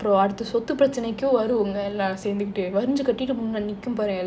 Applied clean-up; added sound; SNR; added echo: none; none; none; none.